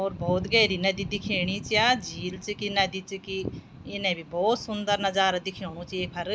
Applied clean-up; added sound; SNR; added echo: none; none; none; none.